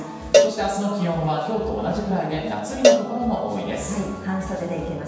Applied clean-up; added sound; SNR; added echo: none; Cowbell; -1 dB; reverberation time 1.2 s.